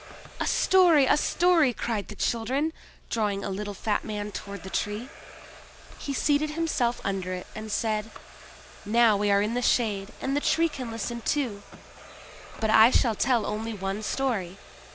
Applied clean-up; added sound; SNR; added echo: none; Domestic sounds, home sounds; 20 dB; none.